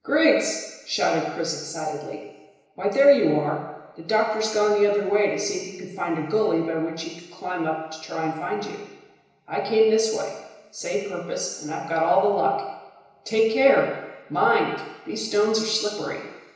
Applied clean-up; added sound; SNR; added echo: none; none; none; reverberation time 1.0 s.